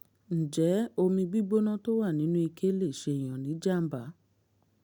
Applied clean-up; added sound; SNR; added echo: none; none; none; none.